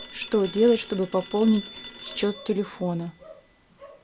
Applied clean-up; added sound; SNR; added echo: none; Telephone; 13 dB; none.